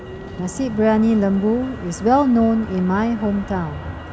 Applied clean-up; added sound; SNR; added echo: none; Motor vehicle (road); 13 dB; none.